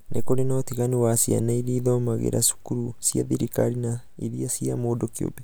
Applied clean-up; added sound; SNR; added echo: none; none; none; none.